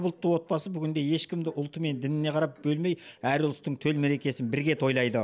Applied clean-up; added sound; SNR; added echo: none; none; none; none.